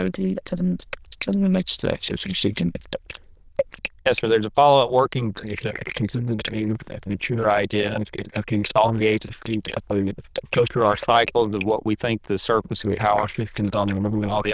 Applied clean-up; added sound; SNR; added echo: neural diffusion model UNIVERSE++.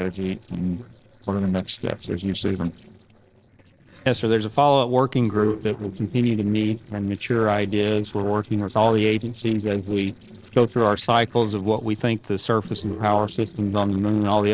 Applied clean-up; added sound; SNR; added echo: neural separator model SepFormer DNS4.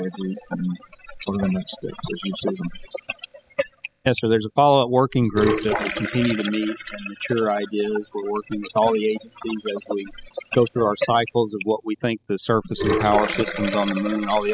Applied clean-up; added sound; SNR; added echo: classical method spectral subtraction.